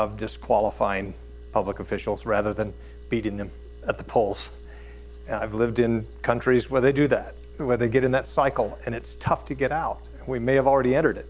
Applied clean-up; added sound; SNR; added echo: none; Engine; 16 dB; none.